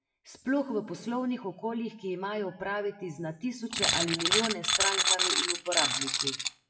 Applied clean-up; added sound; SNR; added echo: classical method WPE with log-MMSE.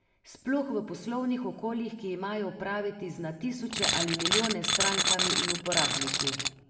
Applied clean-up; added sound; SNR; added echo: none; Tools; -5 dB; reverberation time 1.2 s.